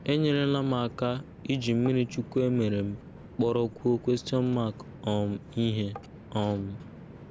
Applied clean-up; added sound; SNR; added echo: none; Tap + Train; 17 dB; none.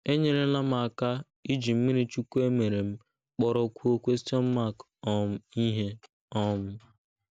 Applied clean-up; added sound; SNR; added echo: none; none; none; none.